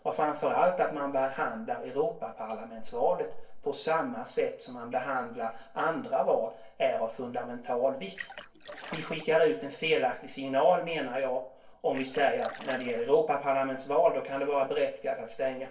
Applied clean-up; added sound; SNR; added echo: neural separator model SepFormer DNS4.